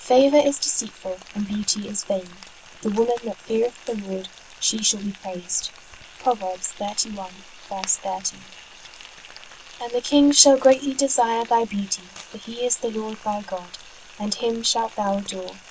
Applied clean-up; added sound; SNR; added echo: none; Frying (food); 19 dB; none.